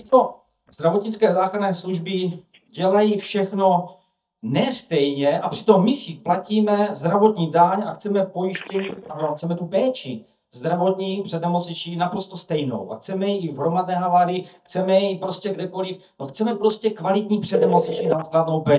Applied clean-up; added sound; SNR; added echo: neural mask model DeepFilterNet 3.